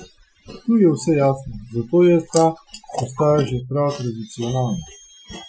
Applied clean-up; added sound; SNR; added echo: classical method Wiener filter.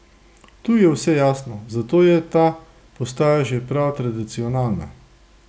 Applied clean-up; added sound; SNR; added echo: none; none; none; none.